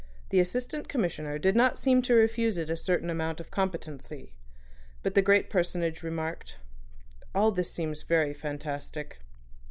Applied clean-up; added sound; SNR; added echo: none; none; none; none.